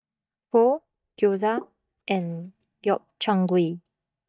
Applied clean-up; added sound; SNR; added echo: neural mask model DeepFilterNet 3.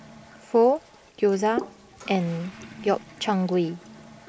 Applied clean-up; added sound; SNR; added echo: none; Trickle, dribble / Sink (filling or washing) + Toilet flush / Water; 15 dB; none.